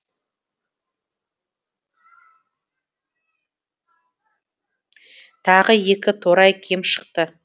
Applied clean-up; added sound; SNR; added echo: none; none; none; none.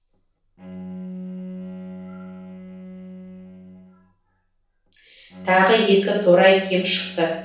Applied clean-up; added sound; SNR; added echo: none; Bowed string instrument; 14 dB; reverberation time 0.7 s.